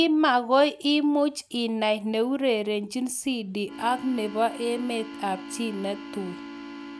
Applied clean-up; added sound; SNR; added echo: none; Organ; 13 dB; none.